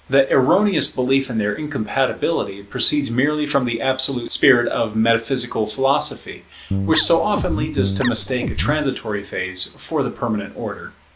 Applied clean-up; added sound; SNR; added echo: none; Guitar; 3 dB; none.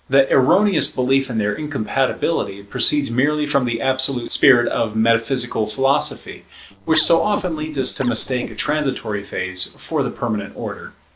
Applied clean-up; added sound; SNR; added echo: neural separator model SepFormer DNS4.